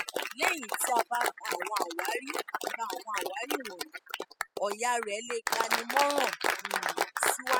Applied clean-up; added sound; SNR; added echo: classical method spectral subtraction.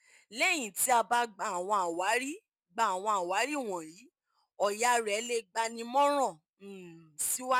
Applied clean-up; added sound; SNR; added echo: none; none; none; none.